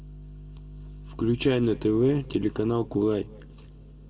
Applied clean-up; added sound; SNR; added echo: none; none; none; reverberation time 2.2 s.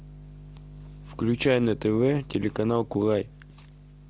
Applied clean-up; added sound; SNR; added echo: none; none; none; none.